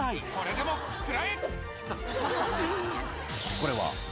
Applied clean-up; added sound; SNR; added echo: none; none; none; none.